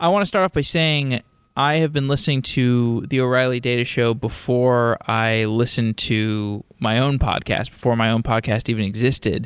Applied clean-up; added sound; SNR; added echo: none; none; none; none.